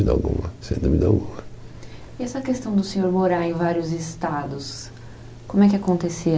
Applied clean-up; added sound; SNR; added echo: none; none; none; none.